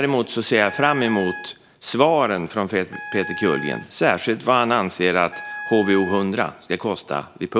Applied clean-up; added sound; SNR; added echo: none; Wind instrument, woodwind instrument; 13 dB; none.